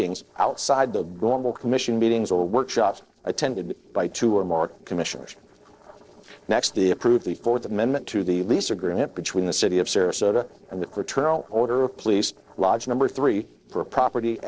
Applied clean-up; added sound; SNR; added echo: neural separator model SepFormer DNS4.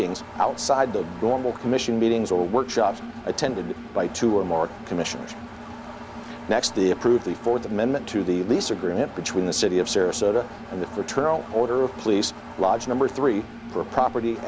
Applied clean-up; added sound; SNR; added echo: none; Engine; 13 dB; none.